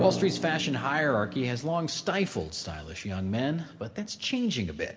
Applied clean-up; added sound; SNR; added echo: none; Drum; 11 dB; reverberation time 2.8 s.